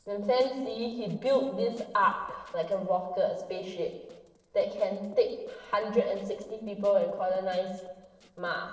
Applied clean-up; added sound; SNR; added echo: neural separator model SepFormer DNS4.